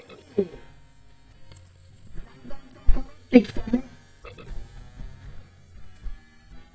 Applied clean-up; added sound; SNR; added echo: neural mask model DeepFilterNet 3.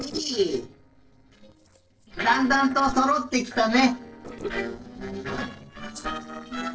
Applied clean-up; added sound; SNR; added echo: neural separator model SepFormer DNS4.